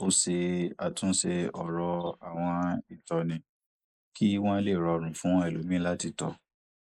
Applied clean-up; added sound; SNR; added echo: neural mask model Resemble Enhance denoiser.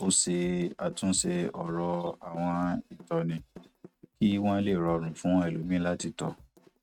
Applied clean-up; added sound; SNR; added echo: neural mask model RNNoise.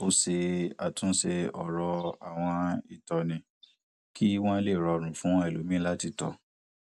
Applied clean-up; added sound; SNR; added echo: none; none; none; none.